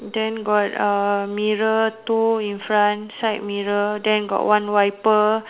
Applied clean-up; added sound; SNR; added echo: none; none; none; none.